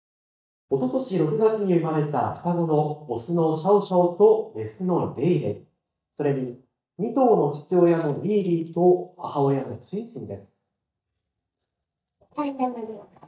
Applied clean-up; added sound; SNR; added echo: neural mask model DeepFilterNet 3.